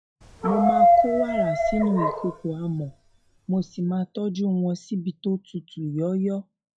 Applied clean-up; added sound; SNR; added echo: classical method log-MMSE.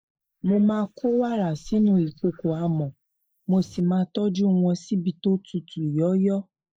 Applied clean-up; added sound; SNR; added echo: neural mask model Resemble Enhance denoiser.